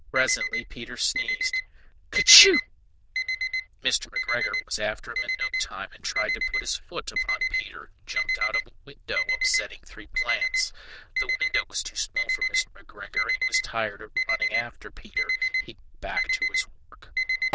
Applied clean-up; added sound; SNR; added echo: neural diffusion model UNIVERSE++.